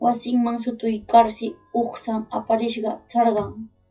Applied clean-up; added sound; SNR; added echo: classical method WPE with log-MMSE.